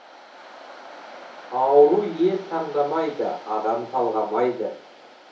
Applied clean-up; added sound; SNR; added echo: none; Waves, surf; 19 dB; reverberation time 0.7 s.